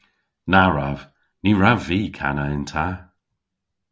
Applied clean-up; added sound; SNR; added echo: none; none; none; none.